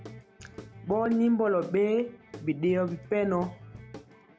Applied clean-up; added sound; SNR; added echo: none; Guitar / Drum; 18 dB; none.